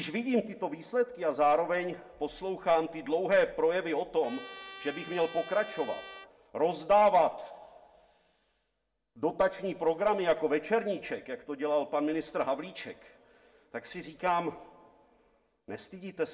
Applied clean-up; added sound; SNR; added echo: none; Trumpet; 16 dB; reverberation time 0.3 s.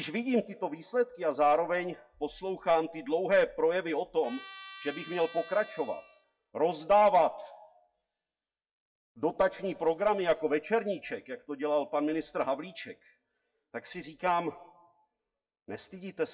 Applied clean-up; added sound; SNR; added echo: classical method WPE with log-MMSE.